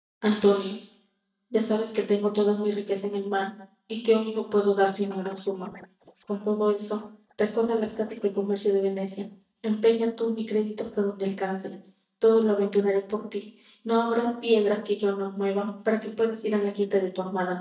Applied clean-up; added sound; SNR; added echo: neural mask model DeepFilterNet 3.